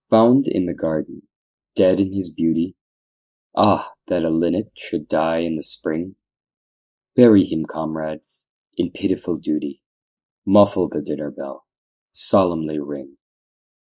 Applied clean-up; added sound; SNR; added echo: neural mask model Resemble Enhance denoiser.